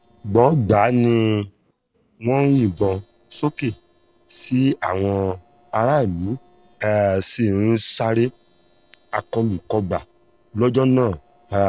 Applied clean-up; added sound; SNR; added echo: neural separator model SepFormer DNS4.